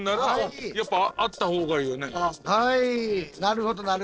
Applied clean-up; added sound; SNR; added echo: neural separator model SepFormer DNS4.